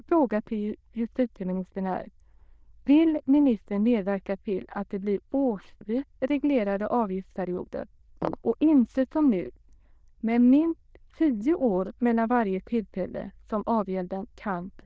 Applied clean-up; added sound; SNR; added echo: neural diffusion model UNIVERSE++.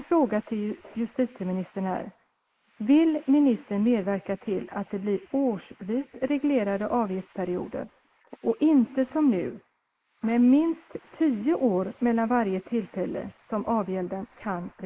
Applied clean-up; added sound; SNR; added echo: neural mask model Resemble Enhance denoiser.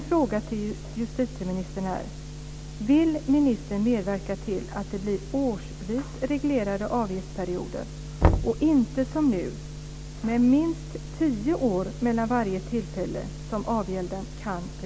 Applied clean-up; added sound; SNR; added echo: none; Knock; 2 dB; none.